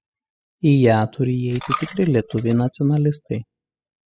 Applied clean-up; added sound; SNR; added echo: classical method spectral subtraction.